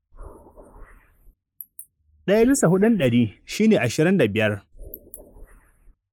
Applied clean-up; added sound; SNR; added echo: neural mask model Resemble Enhance denoiser.